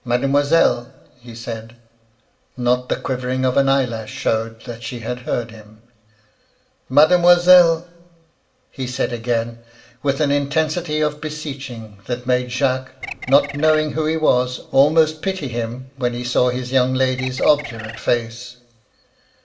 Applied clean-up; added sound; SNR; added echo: none; Bird; 12 dB; reverberation time 0.8 s.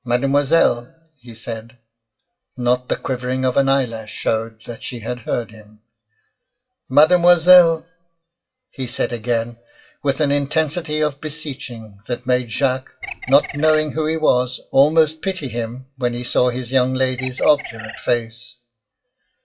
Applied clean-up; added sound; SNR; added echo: classical method WPE with log-MMSE.